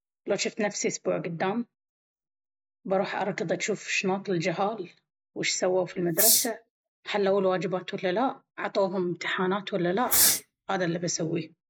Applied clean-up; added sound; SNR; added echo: neural mask model Resemble Enhance denoiser.